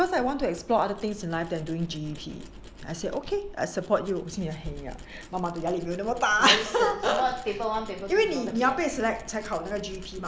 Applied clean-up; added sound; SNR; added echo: none; Tools; 17 dB; none.